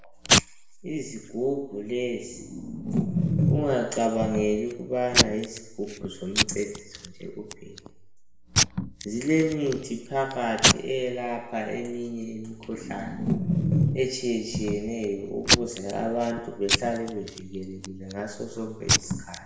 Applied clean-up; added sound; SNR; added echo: none; Packing tape, duct tape / Tearing; -1 dB; reverberation time 0.8 s.